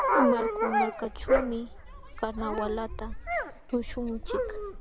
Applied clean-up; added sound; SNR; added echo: none; Dog; -3 dB; none.